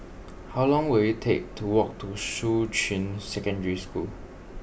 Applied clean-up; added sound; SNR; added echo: none; none; none; none.